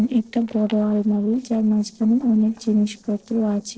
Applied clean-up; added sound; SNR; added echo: neural separator model SepFormer DNS4.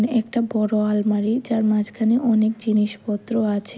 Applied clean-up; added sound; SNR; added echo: none; none; none; none.